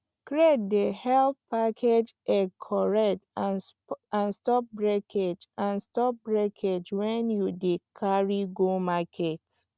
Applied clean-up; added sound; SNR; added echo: none; none; none; none.